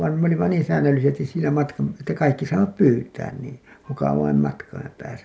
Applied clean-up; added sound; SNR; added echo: none; none; none; none.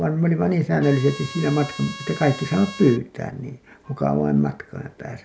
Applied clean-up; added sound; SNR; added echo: none; Trumpet; 15 dB; none.